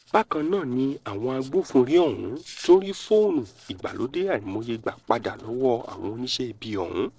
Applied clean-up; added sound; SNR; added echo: neural separator model SepFormer DNS4.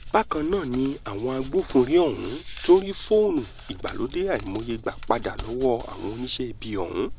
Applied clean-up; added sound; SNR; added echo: none; Hands; 12 dB; none.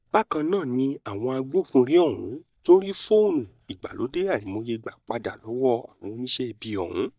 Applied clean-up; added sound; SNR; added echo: neural mask model DeepFilterNet 3.